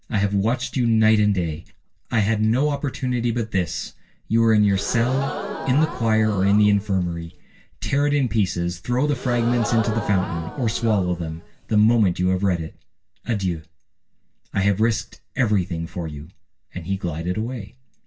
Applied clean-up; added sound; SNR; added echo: none; Crowd / Gasp; 11 dB; reverberation time 0.1 s.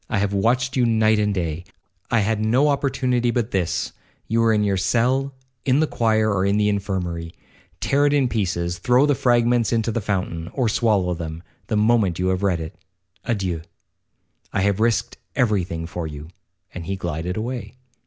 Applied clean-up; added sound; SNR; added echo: none; none; none; none.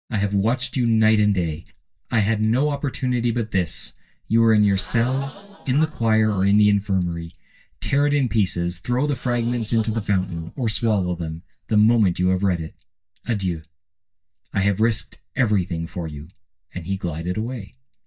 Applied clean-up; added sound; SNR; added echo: neural mask model DeepFilterNet 3.